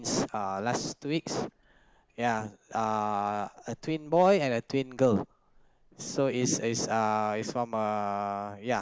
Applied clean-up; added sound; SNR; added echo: neural mask model Resemble Enhance denoiser.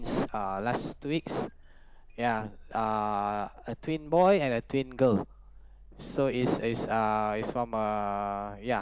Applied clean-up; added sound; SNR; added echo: none; Engine starting; 19 dB; none.